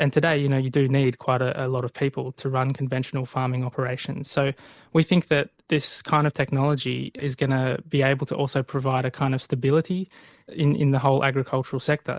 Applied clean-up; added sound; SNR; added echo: neural mask model Resemble Enhance denoiser.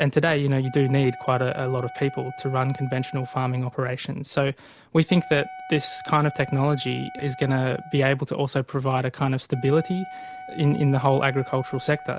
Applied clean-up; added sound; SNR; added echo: none; Wind instrument, woodwind instrument; 16 dB; none.